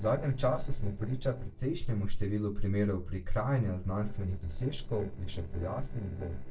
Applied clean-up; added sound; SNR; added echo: neural separator model SepFormer DNS4.